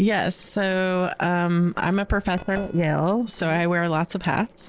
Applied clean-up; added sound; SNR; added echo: neural separator model SepFormer DNS4.